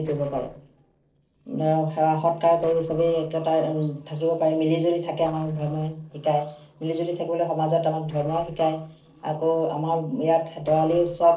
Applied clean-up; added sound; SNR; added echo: neural separator model SepFormer DNS4.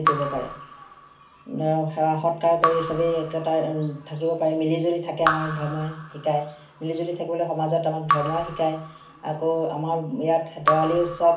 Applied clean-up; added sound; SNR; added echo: none; Raindrop / Drip; 7 dB; reverberation time 0.4 s.